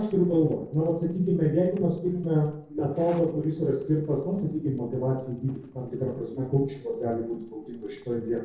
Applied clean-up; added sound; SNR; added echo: neural separator model SepFormer DNS4.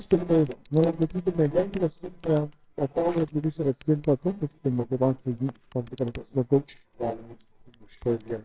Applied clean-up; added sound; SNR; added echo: neural separator model SepFormer WHAMR!.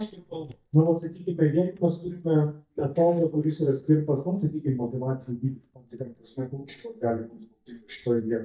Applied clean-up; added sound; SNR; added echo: neural mask model DeepFilterNet 3.